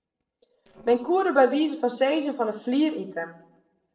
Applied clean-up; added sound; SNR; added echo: neural separator model SepFormer DNS4.